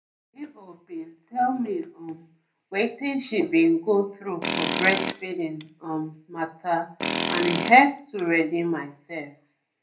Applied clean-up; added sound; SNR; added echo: none; Tools; 2 dB; reverberation time 0.3 s.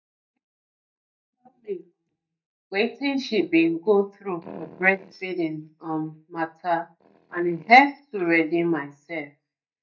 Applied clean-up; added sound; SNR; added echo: neural mask model DeepFilterNet 3.